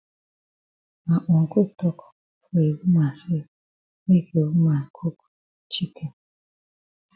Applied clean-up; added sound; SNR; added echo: none; none; none; none.